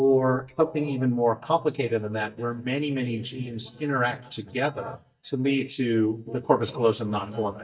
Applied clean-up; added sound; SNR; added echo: neural mask model DeepFilterNet 3.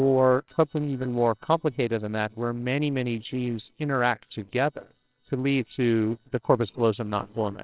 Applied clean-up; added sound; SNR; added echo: neural separator model SepFormer WHAMR!.